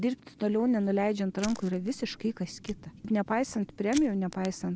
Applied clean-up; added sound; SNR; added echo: none; Fire; 19 dB; none.